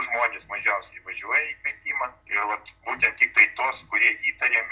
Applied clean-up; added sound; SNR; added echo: none; none; none; none.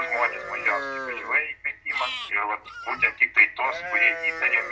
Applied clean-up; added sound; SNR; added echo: none; Livestock, farm animals, working animals; 10 dB; none.